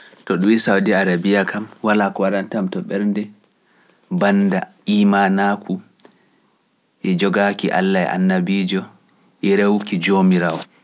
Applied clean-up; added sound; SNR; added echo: none; none; none; none.